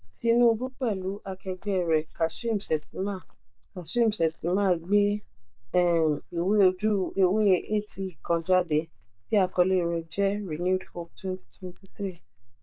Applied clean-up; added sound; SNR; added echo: neural mask model DeepFilterNet 3.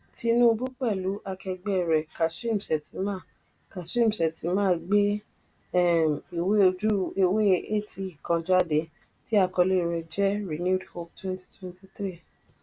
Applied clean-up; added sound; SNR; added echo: none; none; none; none.